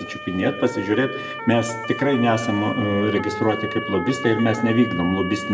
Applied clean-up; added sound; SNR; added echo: none; Motor vehicle (road) / Siren; 9 dB; reverberation time 1.1 s.